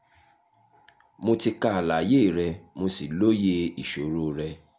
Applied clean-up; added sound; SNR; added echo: none; none; none; none.